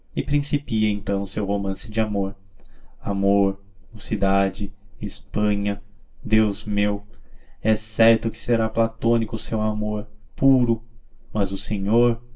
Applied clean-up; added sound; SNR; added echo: none; none; none; reverberation time 0.2 s.